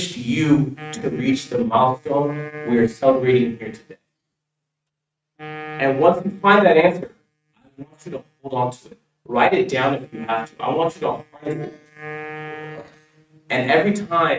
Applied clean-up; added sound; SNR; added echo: neural mask model RNNoise.